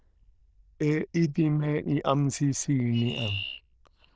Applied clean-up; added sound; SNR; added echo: neural diffusion model UNIVERSE++.